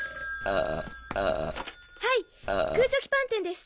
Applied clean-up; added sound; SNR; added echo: none; Burping, eructation; -2 dB; none.